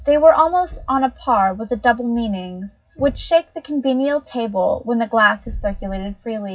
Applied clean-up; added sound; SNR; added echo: classical method WPE with log-MMSE.